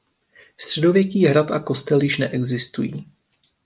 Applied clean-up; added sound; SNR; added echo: none; none; none; none.